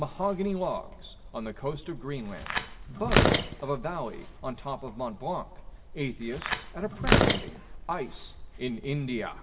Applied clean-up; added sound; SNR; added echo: none; Tearing; -2 dB; reverberation time 1.2 s.